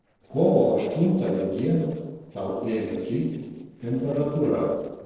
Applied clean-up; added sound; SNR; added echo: neural separator model SepFormer DNS4.